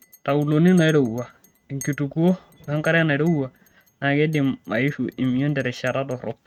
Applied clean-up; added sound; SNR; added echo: neural mask model RNNoise.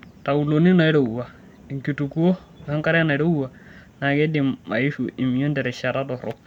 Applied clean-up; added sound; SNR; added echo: none; none; none; none.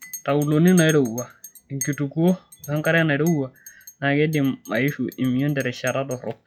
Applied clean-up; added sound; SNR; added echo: classical method log-MMSE.